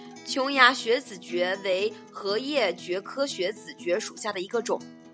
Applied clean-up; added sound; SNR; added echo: none; Acoustic guitar; 17 dB; none.